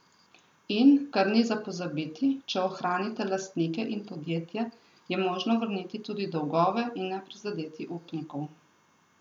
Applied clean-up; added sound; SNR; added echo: none; none; none; none.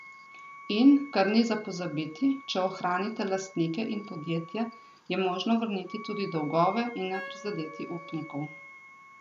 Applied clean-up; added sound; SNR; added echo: none; Wind instrument, woodwind instrument + Wind instrument, woodwind instrument; 18 dB; none.